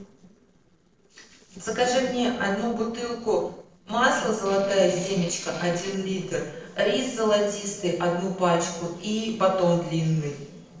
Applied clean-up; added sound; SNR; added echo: neural separator model SepFormer DNS4.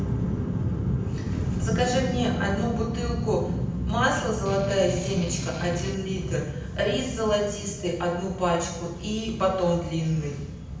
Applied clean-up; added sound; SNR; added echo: none; Strum; 8 dB; reverberation time 0.9 s.